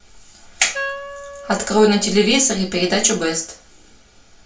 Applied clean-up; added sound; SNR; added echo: none; Wind instrument, woodwind instrument; 13 dB; reverberation time 0.2 s.